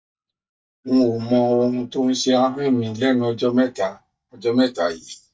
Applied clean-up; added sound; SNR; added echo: neural mask model DeepFilterNet 3.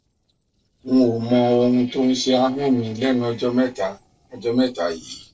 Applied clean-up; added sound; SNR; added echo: neural separator model SepFormer DNS4.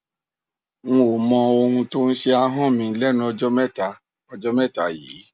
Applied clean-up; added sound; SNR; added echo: none; none; none; none.